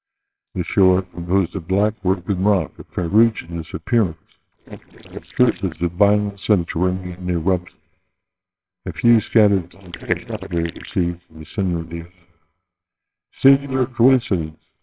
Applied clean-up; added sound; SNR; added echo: neural separator model SepFormer WHAMR!.